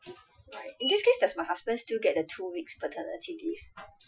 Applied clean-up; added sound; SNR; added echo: classical method Wiener filter.